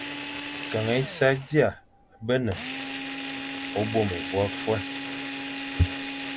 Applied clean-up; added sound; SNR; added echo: none; Drill; 7 dB; none.